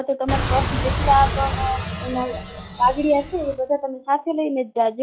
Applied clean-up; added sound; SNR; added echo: classical method log-MMSE.